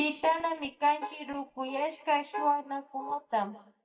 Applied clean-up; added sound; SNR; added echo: neural mask model DeepFilterNet 3.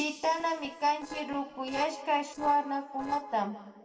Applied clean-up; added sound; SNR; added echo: neural separator model SepFormer DNS4.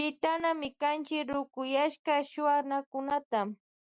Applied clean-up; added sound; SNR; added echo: none; none; none; none.